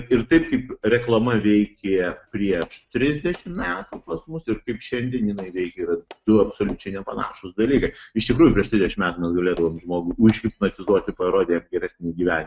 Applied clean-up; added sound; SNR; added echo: neural mask model RNNoise.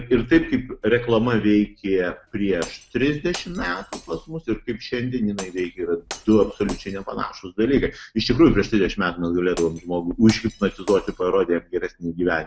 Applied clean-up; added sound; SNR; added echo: none; Glass; 19 dB; none.